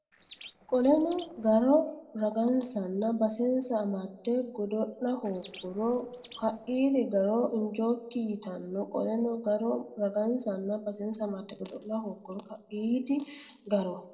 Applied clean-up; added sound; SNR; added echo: neural separator model SepFormer DNS4.